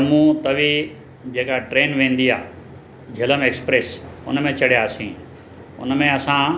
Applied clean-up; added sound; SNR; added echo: none; none; none; none.